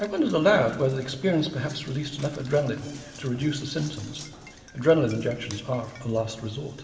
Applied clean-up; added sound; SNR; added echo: none; Knock; 20 dB; reverberation time 1.3 s.